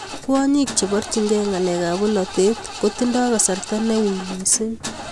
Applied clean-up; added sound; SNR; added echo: none; Engine starting / Car; 13 dB; none.